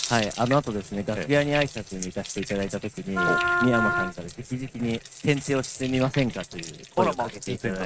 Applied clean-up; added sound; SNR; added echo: neural mask model RNNoise.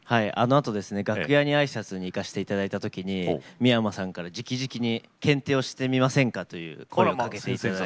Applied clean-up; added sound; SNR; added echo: none; none; none; none.